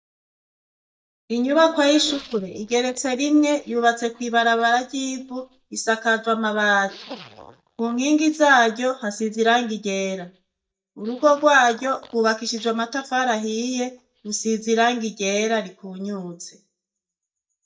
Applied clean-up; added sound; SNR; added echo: neural mask model DeepFilterNet 3.